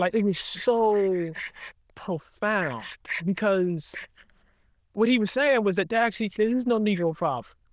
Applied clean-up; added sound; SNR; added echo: neural diffusion model UNIVERSE++.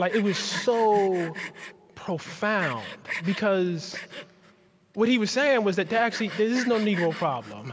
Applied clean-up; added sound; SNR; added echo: none; Sawing; 13 dB; none.